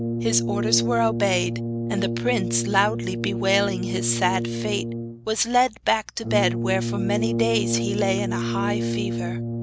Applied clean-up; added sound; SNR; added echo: none; Brass instrument; 1 dB; none.